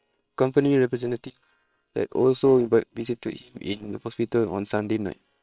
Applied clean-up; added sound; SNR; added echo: neural separator model SepFormer WHAM!.